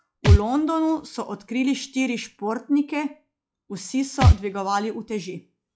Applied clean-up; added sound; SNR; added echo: classical method log-MMSE.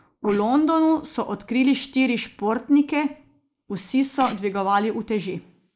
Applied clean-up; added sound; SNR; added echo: neural mask model Resemble Enhance denoiser.